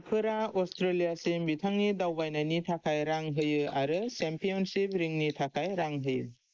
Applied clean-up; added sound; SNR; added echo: neural mask model Resemble Enhance denoiser.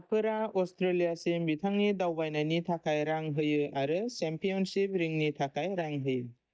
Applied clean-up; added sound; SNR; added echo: neural mask model DeepFilterNet 3.